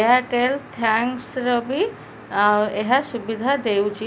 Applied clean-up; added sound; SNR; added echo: none; none; none; none.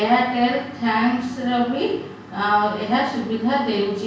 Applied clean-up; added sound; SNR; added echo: none; none; none; reverberation time 0.6 s.